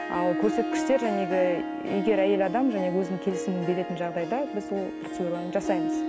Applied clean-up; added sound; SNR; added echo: none; Harp; 4 dB; none.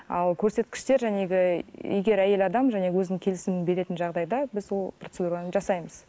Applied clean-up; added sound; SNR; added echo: none; none; none; none.